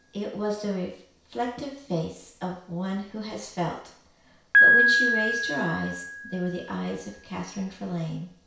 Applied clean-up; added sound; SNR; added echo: none; Piano; -4 dB; reverberation time 0.6 s.